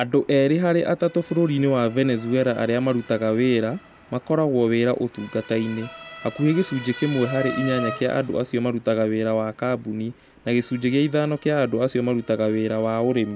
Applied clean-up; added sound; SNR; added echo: none; Motor vehicle (road) / Siren; 17 dB; none.